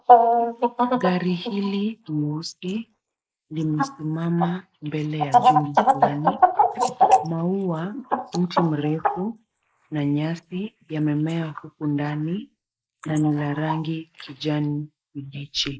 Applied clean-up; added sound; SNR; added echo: neural mask model Resemble Enhance denoiser.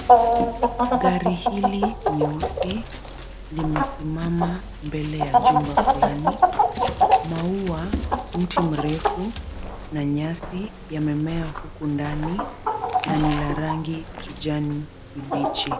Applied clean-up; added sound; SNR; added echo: none; Chicken, rooster; -4 dB; none.